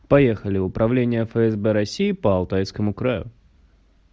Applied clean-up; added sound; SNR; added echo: none; none; none; none.